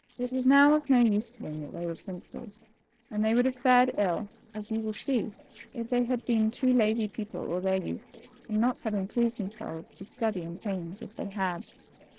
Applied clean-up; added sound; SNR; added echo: neural separator model SepFormer DNS4.